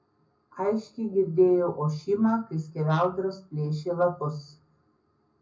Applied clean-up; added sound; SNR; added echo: none; none; none; reverberation time 0.4 s.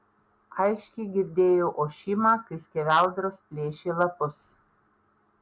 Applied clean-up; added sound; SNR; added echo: none; none; none; none.